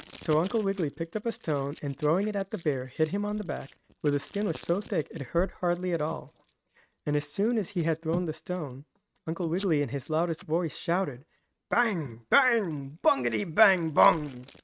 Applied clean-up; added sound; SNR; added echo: neural mask model RNNoise.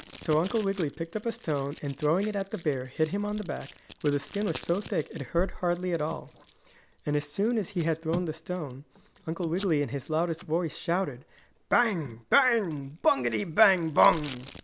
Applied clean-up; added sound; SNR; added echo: none; Packing tape, duct tape; 20 dB; none.